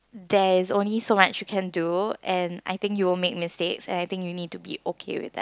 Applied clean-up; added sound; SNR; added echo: none; none; none; none.